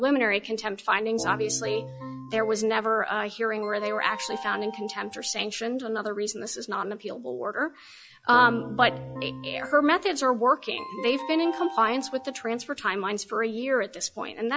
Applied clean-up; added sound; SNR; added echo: classical method log-MMSE.